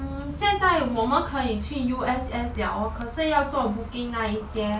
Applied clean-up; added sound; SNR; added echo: none; none; none; none.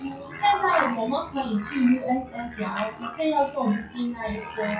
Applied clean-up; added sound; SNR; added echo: classical method WPE with log-MMSE.